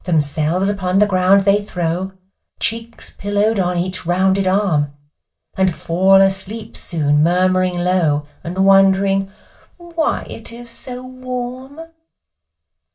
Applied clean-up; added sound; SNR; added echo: none; none; none; reverberation time 0.2 s.